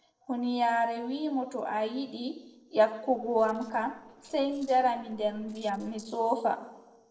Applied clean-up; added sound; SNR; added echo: neural separator model SepFormer DNS4.